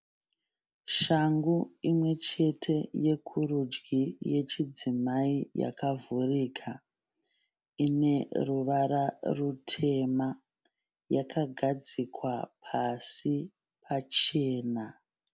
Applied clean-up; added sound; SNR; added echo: none; none; none; none.